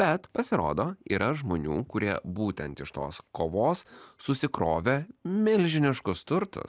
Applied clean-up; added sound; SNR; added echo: none; none; none; none.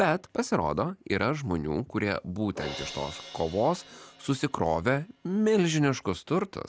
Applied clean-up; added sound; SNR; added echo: none; Crash cymbal; 19 dB; none.